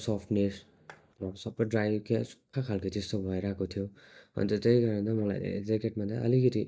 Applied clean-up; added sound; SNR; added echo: neural mask model DeepFilterNet 3.